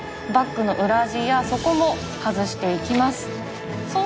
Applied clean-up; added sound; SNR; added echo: none; Wind instrument, woodwind instrument; 18 dB; none.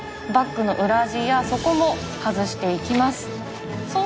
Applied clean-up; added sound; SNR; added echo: none; none; none; none.